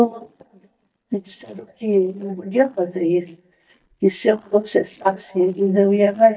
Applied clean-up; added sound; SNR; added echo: neural mask model DeepFilterNet 3.